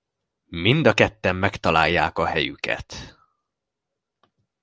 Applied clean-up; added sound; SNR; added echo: none; none; none; none.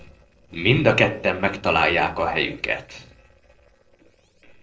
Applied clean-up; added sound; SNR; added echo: neural separator model SepFormer DNS4.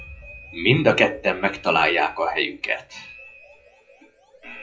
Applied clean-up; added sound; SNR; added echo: classical method WPE with log-MMSE.